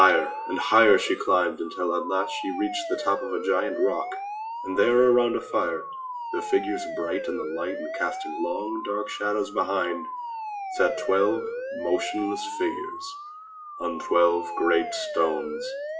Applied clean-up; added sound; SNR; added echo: classical method WPE with log-MMSE.